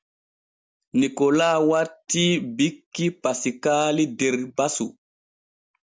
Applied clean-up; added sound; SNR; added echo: none; none; none; none.